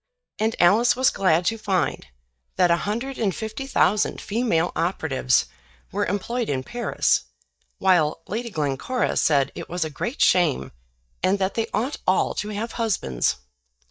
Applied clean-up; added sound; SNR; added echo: neural mask model DeepFilterNet 3.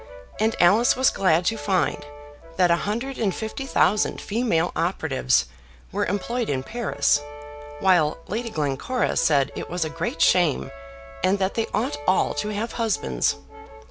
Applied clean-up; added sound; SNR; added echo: none; Brass instrument; 16 dB; none.